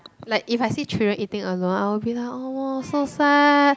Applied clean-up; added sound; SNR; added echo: none; none; none; none.